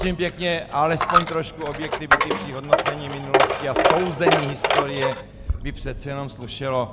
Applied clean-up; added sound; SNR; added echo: none; Coin (dropping); -3 dB; none.